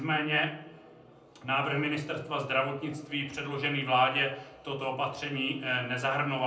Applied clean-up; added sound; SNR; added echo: none; none; none; reverberation time 0.6 s.